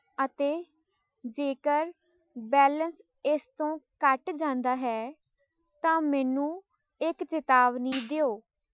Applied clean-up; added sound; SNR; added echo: classical method Wiener filter.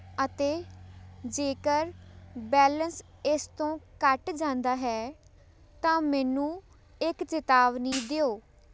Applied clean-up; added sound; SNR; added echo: none; Hi-hat; 12 dB; none.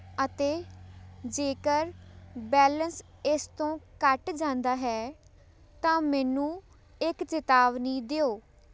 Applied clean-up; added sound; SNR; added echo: none; none; none; none.